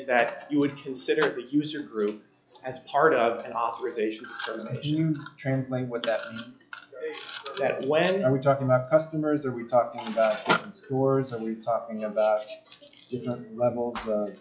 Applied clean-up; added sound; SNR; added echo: classical method log-MMSE.